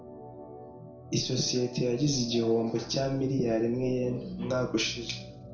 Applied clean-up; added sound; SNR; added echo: none; Organ; 15 dB; reverberation time 0.4 s.